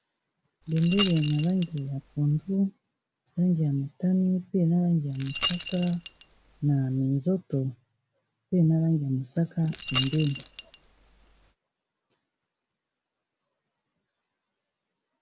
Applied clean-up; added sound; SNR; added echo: none; Rattle / Keys jangling; -1 dB; none.